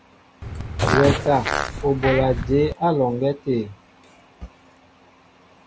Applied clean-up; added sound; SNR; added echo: none; Fart; 1 dB; none.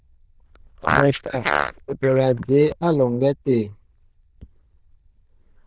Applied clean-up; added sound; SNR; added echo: neural diffusion model UNIVERSE++.